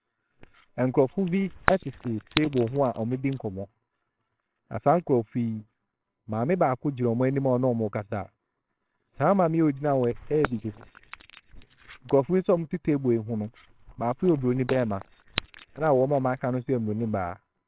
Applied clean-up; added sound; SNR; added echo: neural separator model SepFormer WHAMR!.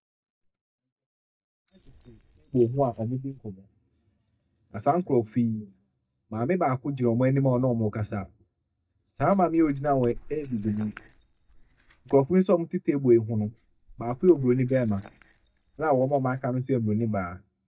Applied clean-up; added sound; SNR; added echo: neural mask model DeepFilterNet 3.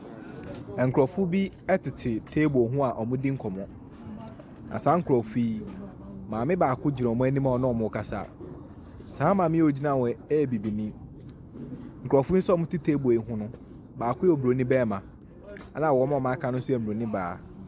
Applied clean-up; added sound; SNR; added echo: none; none; none; none.